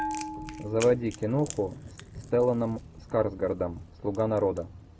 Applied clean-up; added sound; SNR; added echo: none; Crackle + Bell; 13 dB; none.